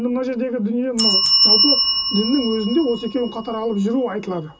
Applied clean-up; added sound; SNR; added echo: none; Bell; 0 dB; reverberation time 0.2 s.